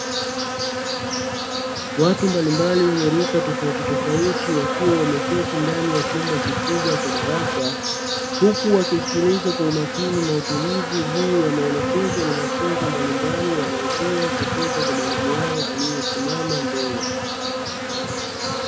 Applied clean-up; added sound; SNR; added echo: none; Insect; 1 dB; none.